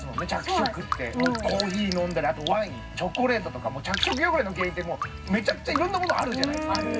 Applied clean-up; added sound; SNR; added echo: none; Raindrop; 9 dB; reverberation time 0.4 s.